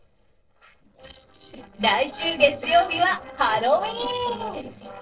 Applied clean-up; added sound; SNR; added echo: neural separator model SepFormer DNS4.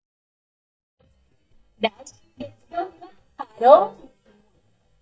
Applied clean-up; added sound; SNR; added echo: neural mask model DeepFilterNet 3.